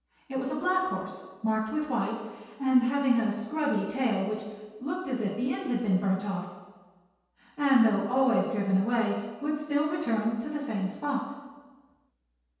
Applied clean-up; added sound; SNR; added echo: none; none; none; reverberation time 1.2 s.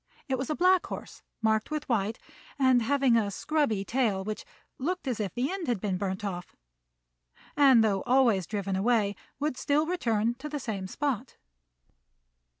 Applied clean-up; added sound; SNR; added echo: none; none; none; none.